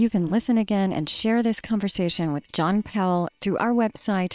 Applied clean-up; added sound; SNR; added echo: neural separator model SepFormer WHAM!.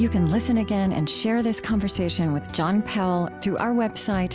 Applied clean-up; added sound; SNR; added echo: none; none; none; none.